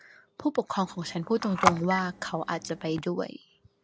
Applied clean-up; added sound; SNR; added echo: none; Telephone; 2 dB; none.